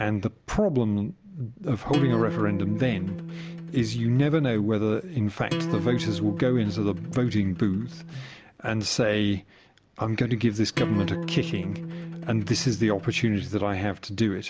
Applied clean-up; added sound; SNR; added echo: none; Acoustic guitar; 7 dB; none.